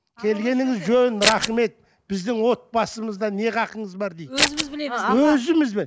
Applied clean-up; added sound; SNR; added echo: none; Scissors; 0 dB; none.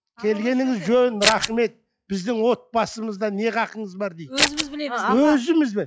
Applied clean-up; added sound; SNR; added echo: classical method log-MMSE.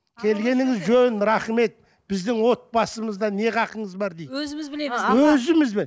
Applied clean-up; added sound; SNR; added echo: none; none; none; none.